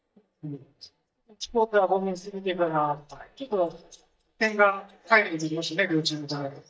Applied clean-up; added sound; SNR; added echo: neural mask model DeepFilterNet 3.